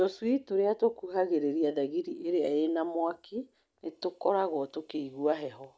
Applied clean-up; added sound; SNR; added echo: none; none; none; none.